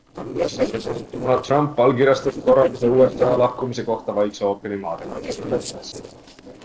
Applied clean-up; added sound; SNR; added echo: neural separator model SepFormer DNS4.